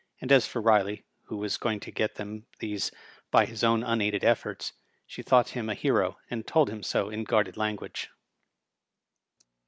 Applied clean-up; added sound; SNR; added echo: none; none; none; none.